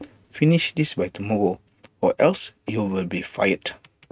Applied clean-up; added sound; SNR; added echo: neural mask model RNNoise.